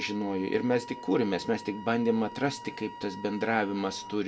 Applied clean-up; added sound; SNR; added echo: none; Wind instrument, woodwind instrument; 15 dB; reverberation time 0.2 s.